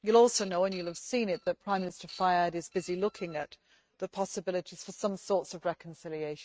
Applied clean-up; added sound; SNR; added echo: neural mask model RNNoise.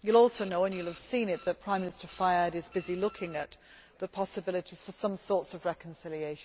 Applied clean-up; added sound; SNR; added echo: none; Printer; 17 dB; none.